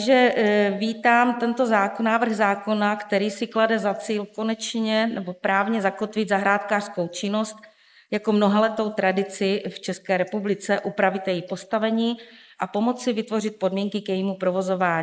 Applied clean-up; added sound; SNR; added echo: neural mask model Resemble Enhance denoiser.